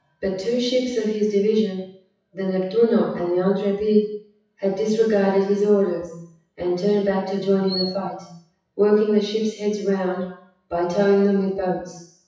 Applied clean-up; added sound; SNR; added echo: classical method WPE with log-MMSE.